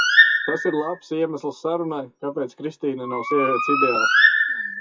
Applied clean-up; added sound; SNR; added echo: classical method WPE with log-MMSE.